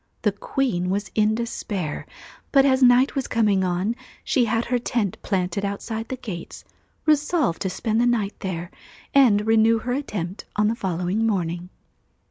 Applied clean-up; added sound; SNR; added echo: none; none; none; none.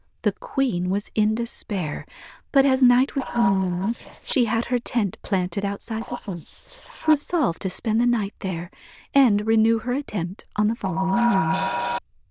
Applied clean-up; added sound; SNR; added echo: neural diffusion model UNIVERSE++.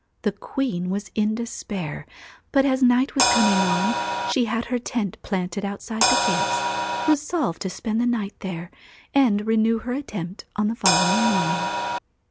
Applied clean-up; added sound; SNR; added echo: none; Crash cymbal; -2 dB; none.